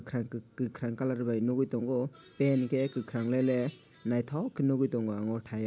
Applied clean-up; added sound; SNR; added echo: none; none; none; none.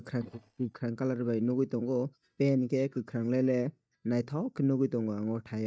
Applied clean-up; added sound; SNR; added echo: neural mask model DeepFilterNet 3.